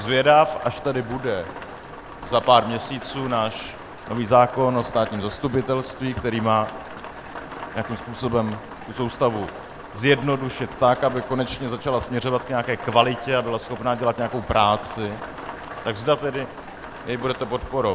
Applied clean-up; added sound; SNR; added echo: none; Rain; 13 dB; none.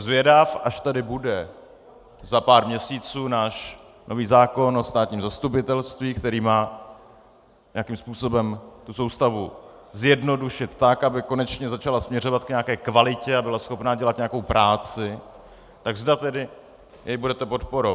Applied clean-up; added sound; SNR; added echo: none; none; none; none.